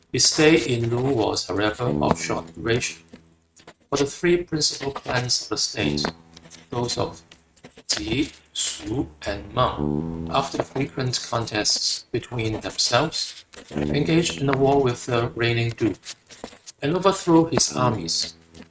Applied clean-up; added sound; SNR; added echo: neural mask model RNNoise.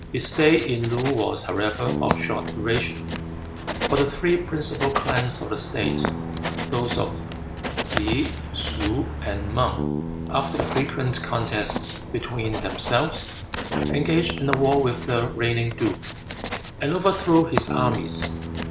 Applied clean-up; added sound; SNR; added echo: none; Bass guitar + Writing; 4 dB; none.